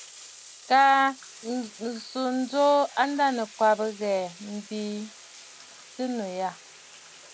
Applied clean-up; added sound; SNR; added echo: none; Bathtub (filling or washing); 20 dB; none.